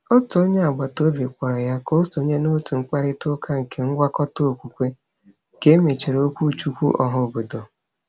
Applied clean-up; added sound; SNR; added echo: none; none; none; none.